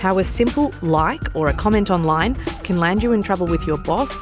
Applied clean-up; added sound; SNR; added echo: none; none; none; none.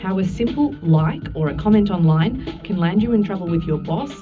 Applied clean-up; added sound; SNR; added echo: none; none; none; reverberation time 0.4 s.